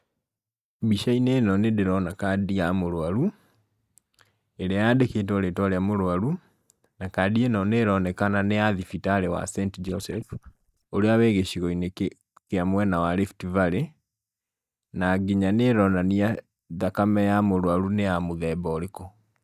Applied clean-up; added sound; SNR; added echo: neural mask model DeepFilterNet 3.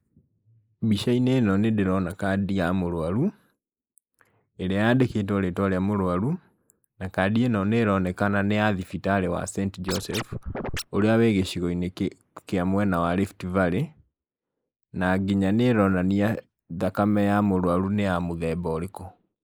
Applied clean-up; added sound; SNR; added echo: neural mask model Resemble Enhance denoiser.